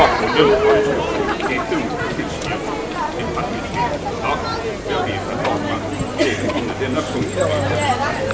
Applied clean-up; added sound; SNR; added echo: none; Crowd; -4 dB; reverberation time 2.8 s.